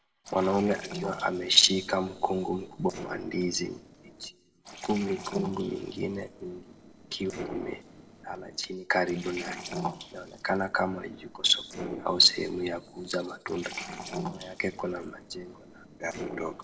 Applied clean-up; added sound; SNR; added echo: neural separator model SepFormer DNS4.